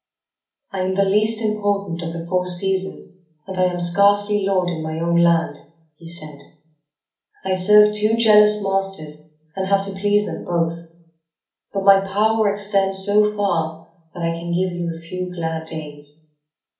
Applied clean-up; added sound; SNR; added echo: none; none; none; reverberation time 0.4 s.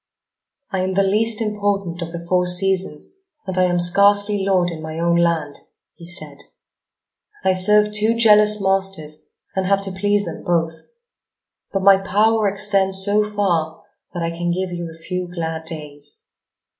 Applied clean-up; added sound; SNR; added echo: none; none; none; none.